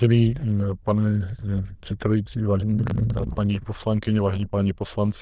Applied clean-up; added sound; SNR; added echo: neural diffusion model UNIVERSE++.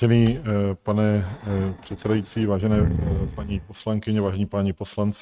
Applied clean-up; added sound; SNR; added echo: neural mask model RNNoise.